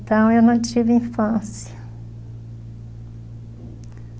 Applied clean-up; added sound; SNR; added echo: none; none; none; none.